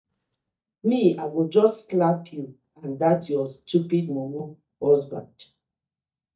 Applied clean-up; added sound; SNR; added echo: neural mask model DeepFilterNet 3.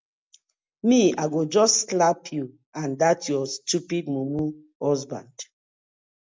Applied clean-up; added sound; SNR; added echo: none; none; none; none.